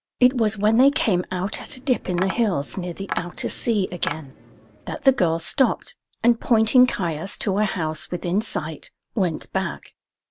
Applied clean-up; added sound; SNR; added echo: none; Tap; 13 dB; none.